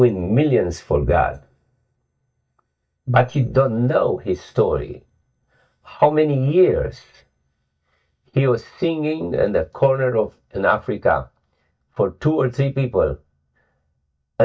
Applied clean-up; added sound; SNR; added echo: neural mask model DeepFilterNet 3.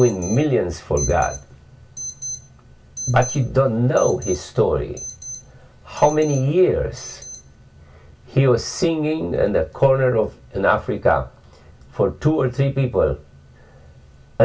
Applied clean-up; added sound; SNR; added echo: none; Alarm; 18 dB; reverberation time 0.1 s.